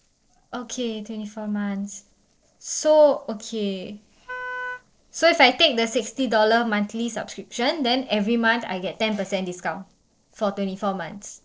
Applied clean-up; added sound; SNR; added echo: neural separator model SepFormer DNS4.